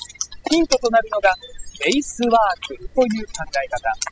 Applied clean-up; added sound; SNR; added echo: classical method spectral subtraction.